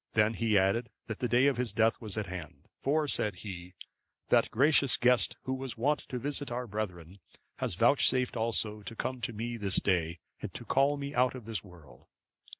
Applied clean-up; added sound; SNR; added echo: none; none; none; none.